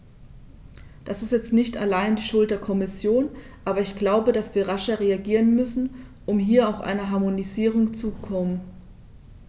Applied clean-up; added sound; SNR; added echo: none; none; none; none.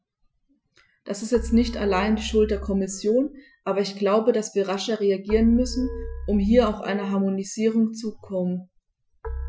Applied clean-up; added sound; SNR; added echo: classical method Wiener filter.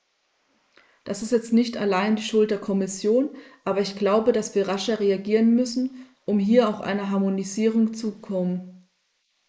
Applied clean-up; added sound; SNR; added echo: neural mask model Resemble Enhance denoiser.